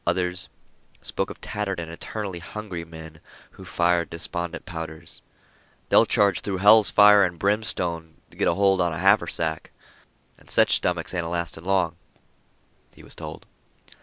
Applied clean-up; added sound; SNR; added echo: none; none; none; none.